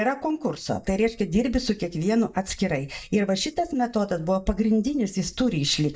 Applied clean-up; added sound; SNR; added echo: neural mask model DeepFilterNet 3.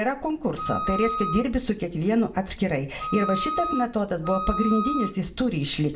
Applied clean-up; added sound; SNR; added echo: none; Wind instrument, woodwind instrument; 5 dB; reverberation time 0.4 s.